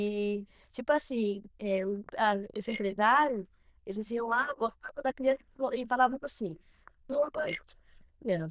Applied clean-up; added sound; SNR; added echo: neural diffusion model UNIVERSE++.